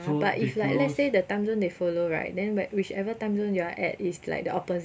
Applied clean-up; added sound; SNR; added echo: none; none; none; none.